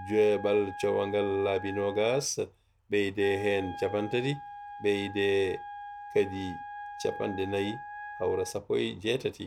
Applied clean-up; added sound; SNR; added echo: none; Wind instrument, woodwind instrument; 13 dB; none.